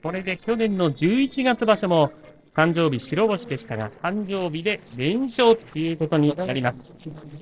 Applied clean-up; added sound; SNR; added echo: neural separator model SepFormer DNS4.